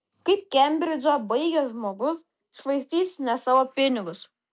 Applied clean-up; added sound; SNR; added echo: none; none; none; none.